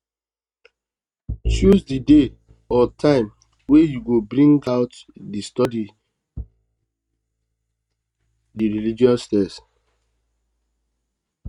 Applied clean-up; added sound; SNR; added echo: neural mask model RNNoise.